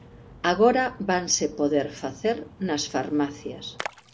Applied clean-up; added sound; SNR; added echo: none; Splash, splatter; 18 dB; none.